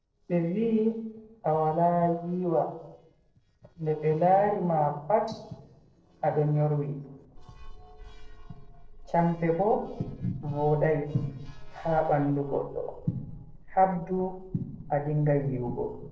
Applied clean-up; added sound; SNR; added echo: neural separator model SepFormer DNS4.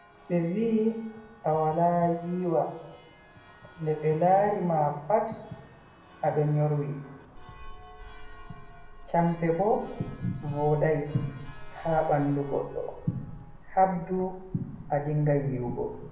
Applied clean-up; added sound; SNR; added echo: none; Church bell; 17 dB; reverberation time 0.8 s.